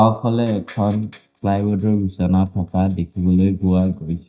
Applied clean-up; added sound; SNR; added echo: neural mask model DeepFilterNet 3.